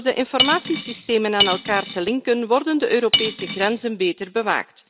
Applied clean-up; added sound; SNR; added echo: none; Cutlery, silverware / Dishes, pots, and pans; 2 dB; none.